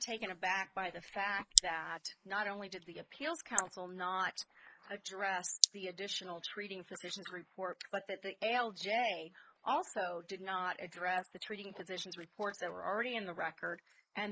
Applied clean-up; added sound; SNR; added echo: neural mask model Resemble Enhance denoiser.